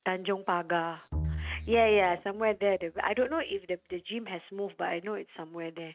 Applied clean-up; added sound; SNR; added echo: neural mask model RNNoise.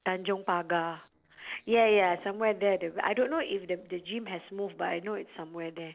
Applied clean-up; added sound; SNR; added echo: neural separator model SepFormer DNS4.